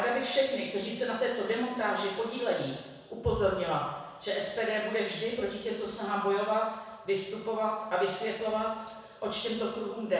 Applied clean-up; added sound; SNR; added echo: none; Rattle (instrument); 10 dB; reverberation time 1.0 s.